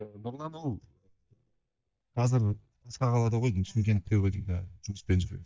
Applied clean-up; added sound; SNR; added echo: neural mask model DeepFilterNet 3.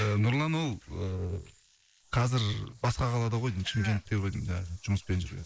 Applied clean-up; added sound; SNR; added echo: neural mask model Resemble Enhance denoiser.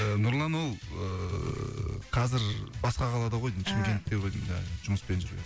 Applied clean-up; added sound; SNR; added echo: none; Raindrop / Drip; 16 dB; none.